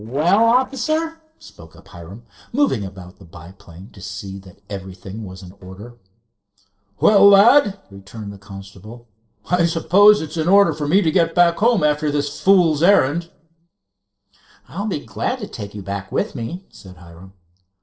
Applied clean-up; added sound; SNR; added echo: neural separator model SepFormer DNS4.